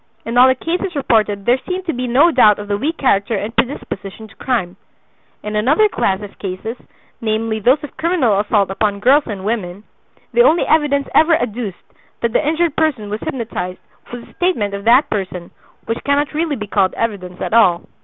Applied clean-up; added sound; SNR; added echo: none; none; none; none.